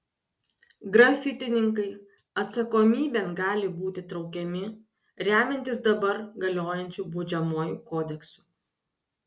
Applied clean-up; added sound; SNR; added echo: none; none; none; none.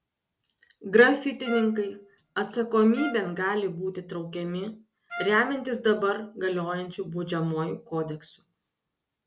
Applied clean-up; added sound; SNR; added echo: none; Trumpet; 14 dB; none.